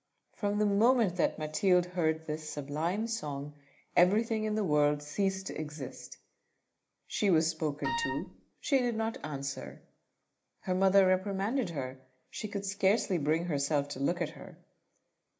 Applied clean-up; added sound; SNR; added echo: none; Wind instrument, woodwind instrument; 5 dB; reverberation time 0.4 s.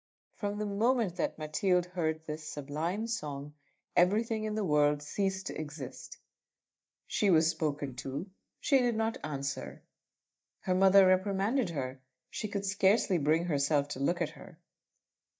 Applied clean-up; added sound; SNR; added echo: neural mask model DeepFilterNet 3.